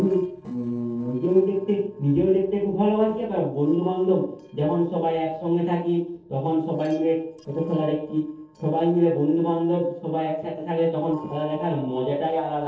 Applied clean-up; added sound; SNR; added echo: neural separator model SepFormer DNS4.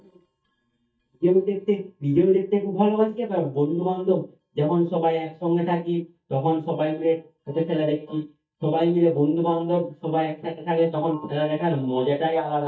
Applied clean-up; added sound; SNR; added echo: neural mask model DeepFilterNet 3.